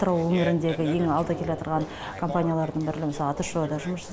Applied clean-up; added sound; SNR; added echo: none; Fart; 12 dB; none.